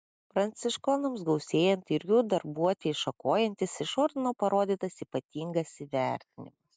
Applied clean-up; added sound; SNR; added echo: none; none; none; none.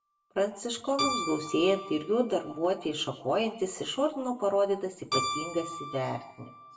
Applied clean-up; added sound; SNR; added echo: none; Keyboard (musical); 8 dB; reverberation time 0.6 s.